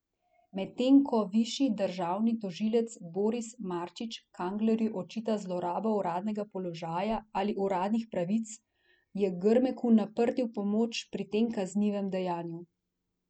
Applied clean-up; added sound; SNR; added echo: none; none; none; none.